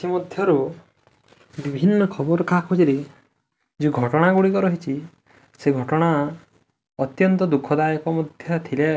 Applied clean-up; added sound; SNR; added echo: none; none; none; none.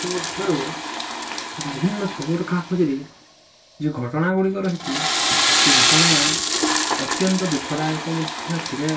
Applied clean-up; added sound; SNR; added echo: none; Toilet flush / Water; -2 dB; reverberation time 0.2 s.